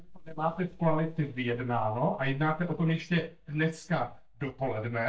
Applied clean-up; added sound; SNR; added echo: neural mask model DeepFilterNet 3.